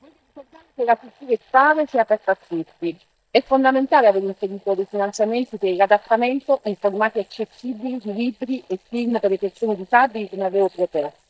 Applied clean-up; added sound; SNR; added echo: neural mask model DeepFilterNet 3.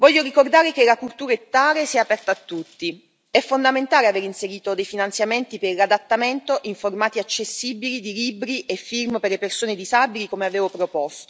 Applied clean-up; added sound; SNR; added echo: none; none; none; none.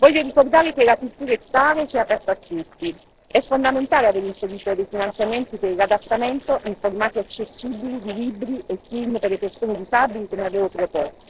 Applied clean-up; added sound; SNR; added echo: neural separator model SepFormer DNS4.